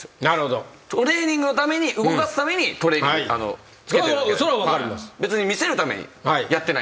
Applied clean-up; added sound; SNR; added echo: none; none; none; none.